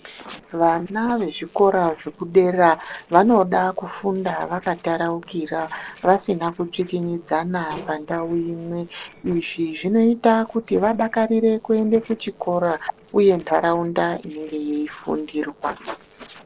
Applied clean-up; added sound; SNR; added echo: neural separator model SepFormer DNS4.